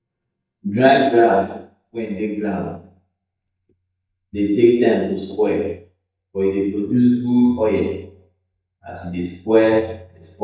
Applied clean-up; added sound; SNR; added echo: neural mask model DeepFilterNet 3.